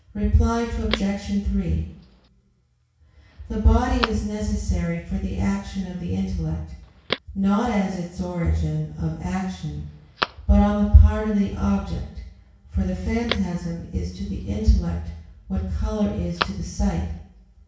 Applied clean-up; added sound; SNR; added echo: none; Telephone; 15 dB; reverberation time 0.6 s.